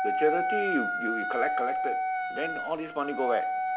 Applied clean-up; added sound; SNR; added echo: none; Wind instrument, woodwind instrument; -2 dB; none.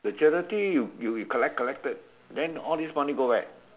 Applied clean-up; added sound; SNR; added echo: none; none; none; none.